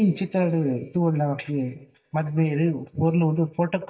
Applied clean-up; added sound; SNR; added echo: neural mask model DeepFilterNet 3.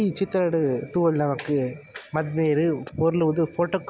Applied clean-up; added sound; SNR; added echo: none; none; none; none.